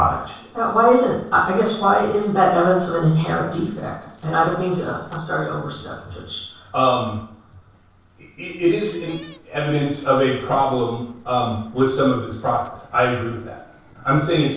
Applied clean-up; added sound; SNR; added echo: neural separator model SepFormer DNS4.